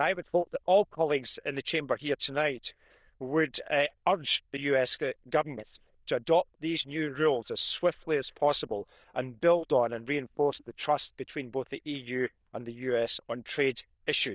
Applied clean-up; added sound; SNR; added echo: neural diffusion model UNIVERSE++.